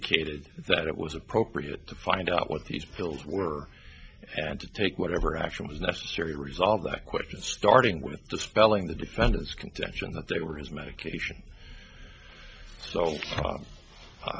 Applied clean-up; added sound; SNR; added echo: none; none; none; none.